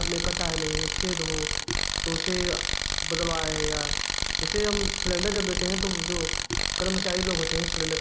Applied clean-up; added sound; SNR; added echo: none; Tools; -3 dB; none.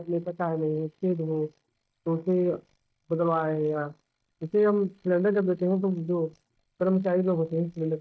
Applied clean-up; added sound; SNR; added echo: neural mask model DeepFilterNet 3.